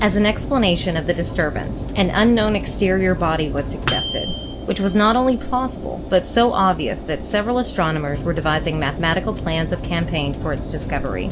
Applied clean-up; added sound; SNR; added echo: none; Engine + Microwave oven; 7 dB; none.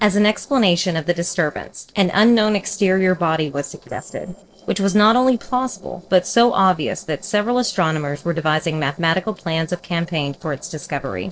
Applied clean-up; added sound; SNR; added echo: neural separator model SepFormer DNS4.